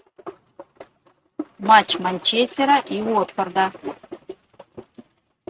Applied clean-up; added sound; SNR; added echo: neural mask model RNNoise.